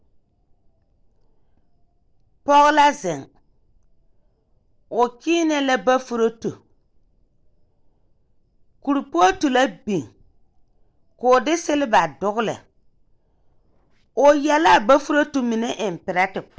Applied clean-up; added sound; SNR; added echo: none; none; none; none.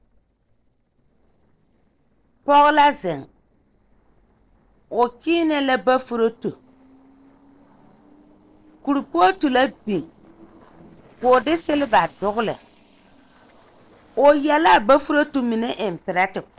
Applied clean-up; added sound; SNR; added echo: neural separator model SepFormer DNS4.